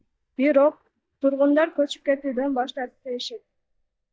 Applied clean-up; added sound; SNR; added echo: neural mask model DeepFilterNet 3.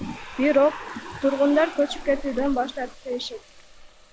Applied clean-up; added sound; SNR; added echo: none; Water tap, faucet; 16 dB; none.